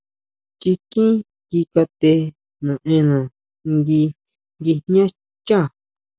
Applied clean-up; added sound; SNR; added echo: none; none; none; none.